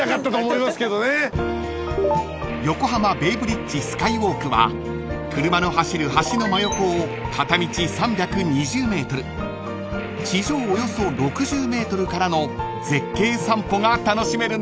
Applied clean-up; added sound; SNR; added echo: none; Gunshot, gunfire; 18 dB; none.